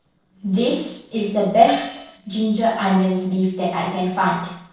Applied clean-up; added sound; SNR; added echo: neural separator model SepFormer DNS4.